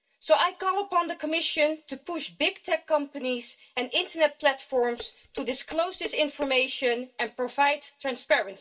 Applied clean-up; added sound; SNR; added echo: none; Dishes, pots, and pans; 16 dB; reverberation time 0.1 s.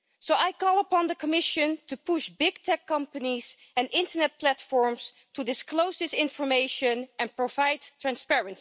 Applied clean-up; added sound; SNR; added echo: none; none; none; none.